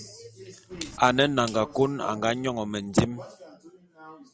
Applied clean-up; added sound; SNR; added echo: none; Clock; 19 dB; none.